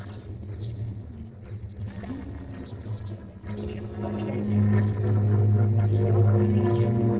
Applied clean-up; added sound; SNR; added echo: neural separator model SepFormer DNS4.